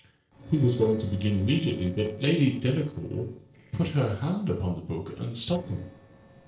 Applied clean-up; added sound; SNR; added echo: neural separator model SepFormer DNS4.